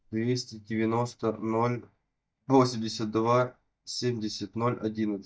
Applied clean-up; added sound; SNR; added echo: neural mask model DeepFilterNet 3.